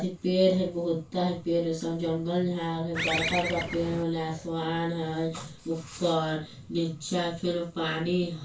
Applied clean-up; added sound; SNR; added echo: none; Bird; 3 dB; reverberation time 0.2 s.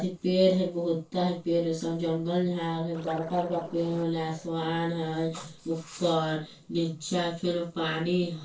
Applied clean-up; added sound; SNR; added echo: neural separator model SepFormer DNS4.